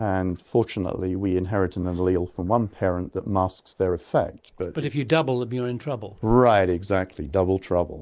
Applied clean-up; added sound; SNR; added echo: neural mask model Resemble Enhance denoiser.